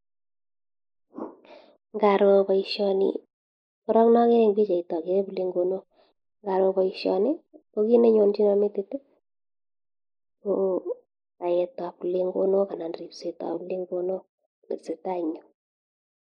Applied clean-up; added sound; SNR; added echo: neural mask model Resemble Enhance denoiser.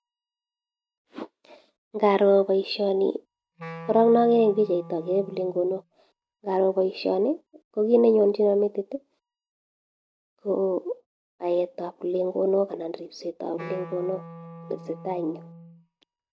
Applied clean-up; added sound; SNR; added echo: neural mask model RNNoise.